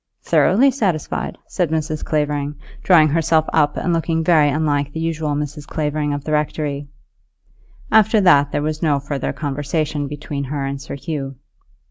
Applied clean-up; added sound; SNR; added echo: none; none; none; none.